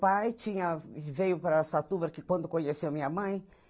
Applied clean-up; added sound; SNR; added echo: none; none; none; none.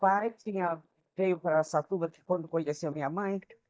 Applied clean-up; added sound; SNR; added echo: neural mask model DeepFilterNet 3.